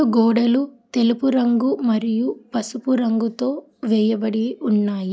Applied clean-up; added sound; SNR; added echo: none; none; none; none.